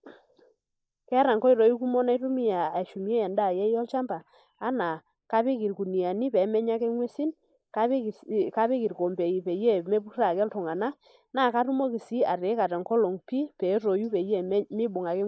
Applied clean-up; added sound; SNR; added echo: neural mask model Resemble Enhance denoiser.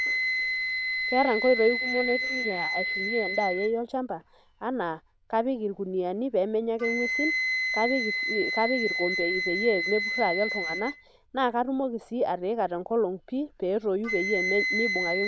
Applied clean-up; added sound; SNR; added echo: neural diffusion model UNIVERSE++.